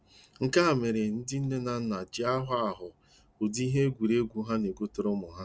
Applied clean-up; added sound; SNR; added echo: none; none; none; none.